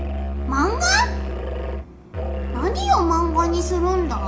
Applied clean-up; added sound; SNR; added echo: none; Musical instrument; 2 dB; reverberation time 0.4 s.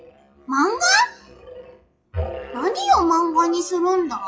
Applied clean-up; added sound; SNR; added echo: classical method WPE with log-MMSE.